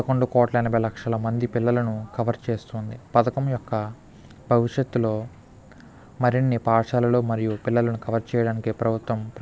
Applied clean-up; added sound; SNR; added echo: none; none; none; none.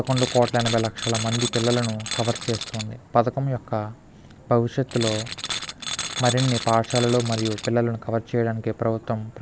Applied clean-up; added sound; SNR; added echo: none; Tools; 7 dB; none.